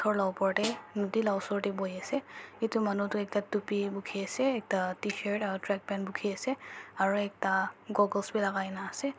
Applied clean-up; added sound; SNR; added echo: none; Snare drum; 13 dB; none.